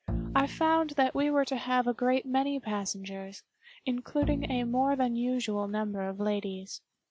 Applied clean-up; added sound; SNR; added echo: none; Bowed string instrument; 9 dB; none.